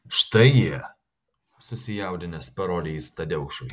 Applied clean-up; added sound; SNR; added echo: none; none; none; none.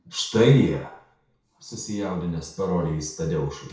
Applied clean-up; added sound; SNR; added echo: none; none; none; reverberation time 0.6 s.